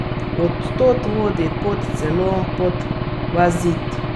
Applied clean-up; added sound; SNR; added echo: none; Engine / Aircraft; 1 dB; none.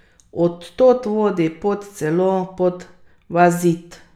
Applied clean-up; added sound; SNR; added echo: none; none; none; none.